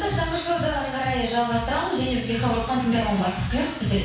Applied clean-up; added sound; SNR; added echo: none; none; none; reverberation time 0.7 s.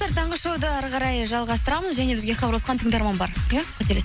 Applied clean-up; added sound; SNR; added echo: none; none; none; none.